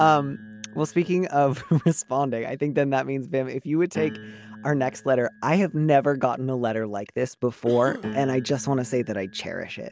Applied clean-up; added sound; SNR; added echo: none; Piano + Cough; 17 dB; none.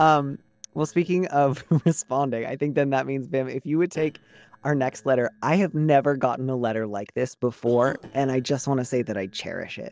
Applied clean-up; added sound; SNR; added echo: neural separator model SepFormer DNS4.